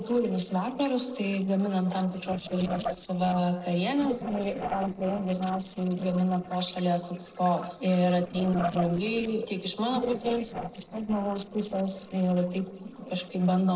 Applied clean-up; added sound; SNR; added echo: neural separator model SepFormer DNS4.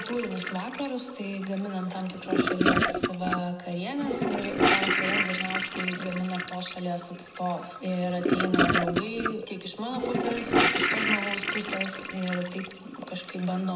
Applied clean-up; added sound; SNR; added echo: none; Toilet flush / Gurgling; -3 dB; reverberation time 0.7 s.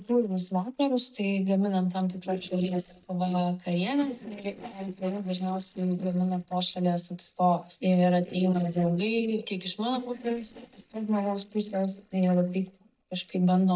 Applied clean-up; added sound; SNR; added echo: neural mask model DeepFilterNet 3.